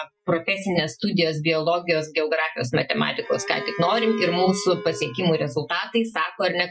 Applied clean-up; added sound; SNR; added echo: classical method Wiener filter.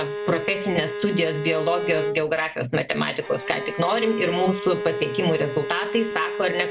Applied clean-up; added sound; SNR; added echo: none; Bowed string instrument; 6 dB; none.